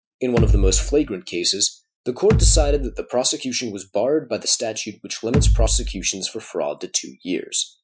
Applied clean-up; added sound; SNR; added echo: classical method Wiener filter.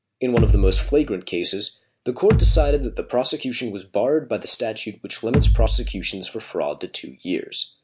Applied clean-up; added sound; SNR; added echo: none; Bass drum; -2 dB; none.